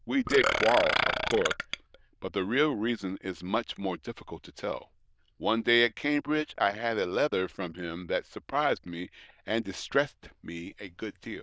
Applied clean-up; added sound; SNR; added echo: neural diffusion model UNIVERSE++.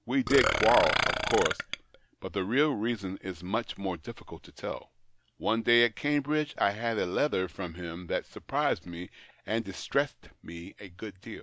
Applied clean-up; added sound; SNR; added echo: none; Burping, eructation; -1 dB; none.